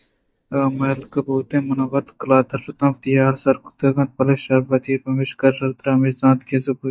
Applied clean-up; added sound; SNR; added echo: neural mask model DeepFilterNet 3.